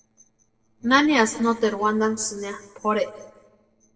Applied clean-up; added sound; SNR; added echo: neural separator model SepFormer DNS4.